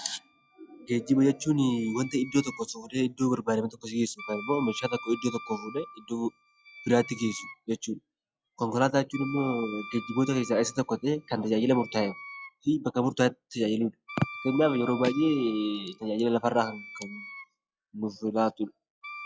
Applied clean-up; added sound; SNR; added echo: classical method log-MMSE.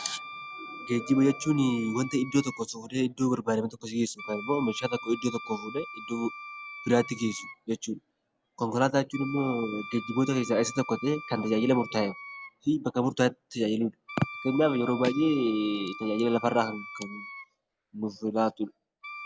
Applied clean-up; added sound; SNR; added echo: none; Wind instrument, woodwind instrument; 14 dB; none.